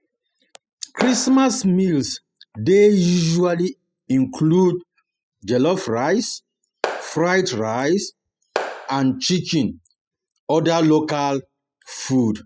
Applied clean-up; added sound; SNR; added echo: classical method spectral subtraction.